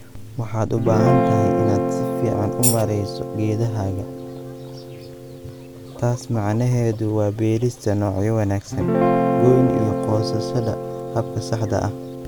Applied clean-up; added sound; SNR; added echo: none; Tambourine + Guitar; 2 dB; none.